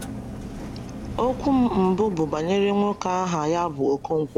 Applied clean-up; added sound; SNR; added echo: none; Engine; 13 dB; none.